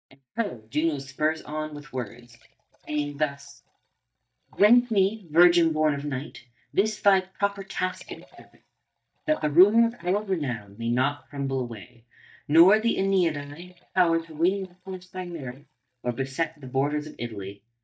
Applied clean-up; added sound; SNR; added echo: neural mask model DeepFilterNet 3.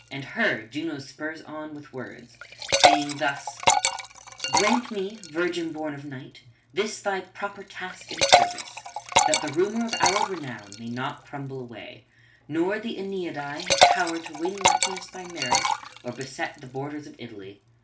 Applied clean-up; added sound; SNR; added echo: none; Liquid; -4 dB; reverberation time 0.3 s.